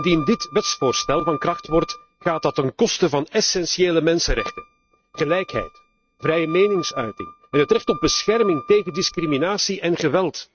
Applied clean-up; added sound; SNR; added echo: neural mask model RNNoise.